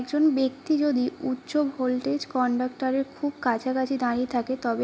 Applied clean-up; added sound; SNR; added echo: none; none; none; none.